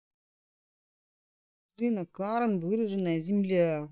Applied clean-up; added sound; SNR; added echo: neural mask model DeepFilterNet 3.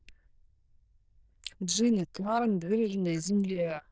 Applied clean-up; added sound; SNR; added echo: neural diffusion model UNIVERSE++.